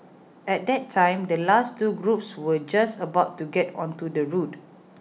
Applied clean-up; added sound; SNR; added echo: none; none; none; none.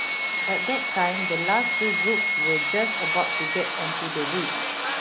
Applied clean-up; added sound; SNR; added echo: none; Sawing; -3 dB; none.